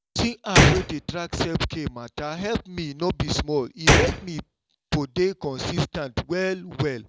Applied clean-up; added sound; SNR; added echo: none; Gunshot, gunfire; -2 dB; none.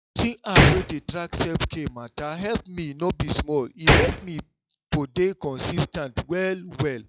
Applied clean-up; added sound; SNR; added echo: classical method log-MMSE.